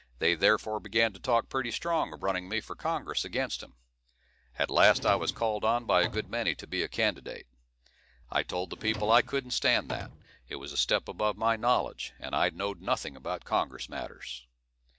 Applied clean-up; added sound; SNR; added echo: none; Drawer open or close; 13 dB; none.